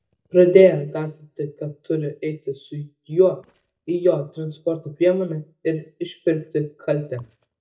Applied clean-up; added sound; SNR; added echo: neural mask model DeepFilterNet 3.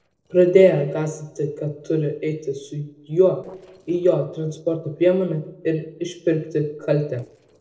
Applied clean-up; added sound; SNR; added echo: neural separator model SepFormer DNS4.